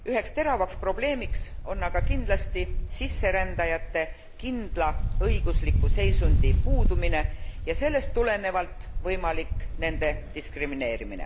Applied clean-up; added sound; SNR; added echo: none; Wind; -4 dB; none.